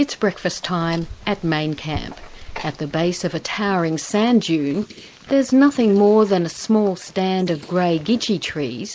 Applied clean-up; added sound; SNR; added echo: neural mask model Resemble Enhance denoiser.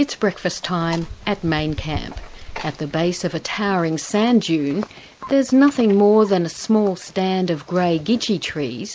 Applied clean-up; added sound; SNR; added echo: none; none; none; none.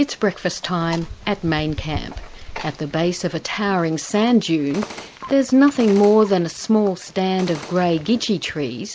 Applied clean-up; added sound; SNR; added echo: none; Gunshot, gunfire; 17 dB; none.